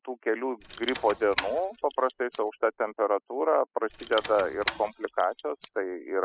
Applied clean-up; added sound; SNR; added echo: classical method spectral subtraction.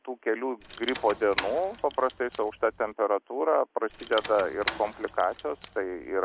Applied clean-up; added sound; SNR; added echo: none; Rattle / Keys jangling; 12 dB; none.